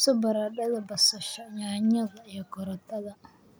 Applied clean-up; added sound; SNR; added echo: none; none; none; none.